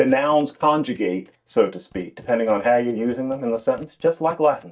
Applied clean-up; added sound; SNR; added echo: neural mask model DeepFilterNet 3.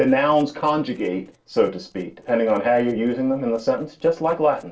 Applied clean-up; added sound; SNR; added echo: neural separator model SepFormer DNS4.